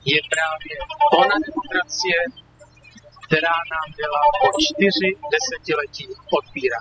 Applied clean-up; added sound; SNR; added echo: classical method spectral subtraction.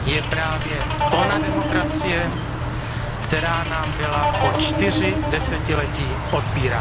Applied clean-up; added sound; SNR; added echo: none; Guitar + Insect; -3 dB; none.